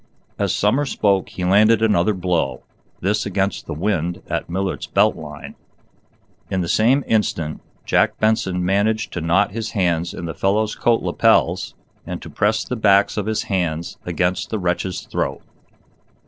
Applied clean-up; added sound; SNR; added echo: neural separator model SepFormer DNS4.